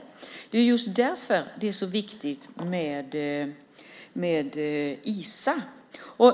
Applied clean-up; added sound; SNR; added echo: none; none; none; none.